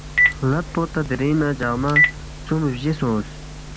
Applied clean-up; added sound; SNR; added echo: none; Telephone; 1 dB; none.